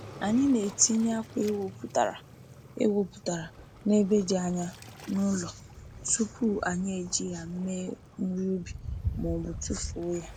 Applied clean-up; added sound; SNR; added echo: none; Waves, surf; 12 dB; none.